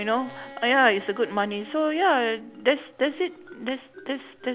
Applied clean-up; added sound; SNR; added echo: none; Bowed string instrument + Marimba, xylophone; 19 dB; none.